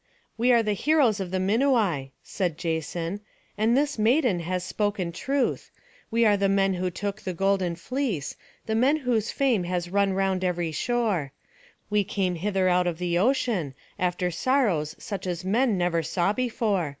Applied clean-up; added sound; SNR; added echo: none; none; none; none.